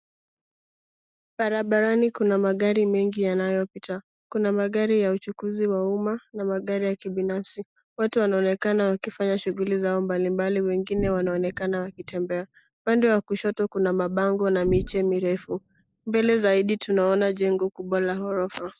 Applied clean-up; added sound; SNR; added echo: neural mask model DeepFilterNet 3.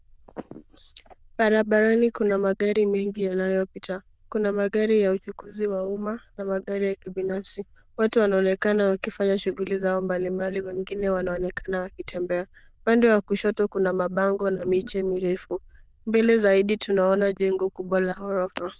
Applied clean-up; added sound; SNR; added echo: neural diffusion model UNIVERSE++.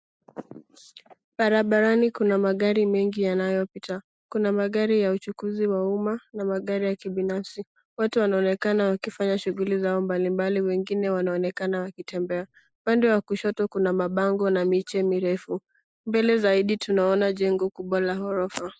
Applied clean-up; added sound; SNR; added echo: neural mask model Resemble Enhance denoiser.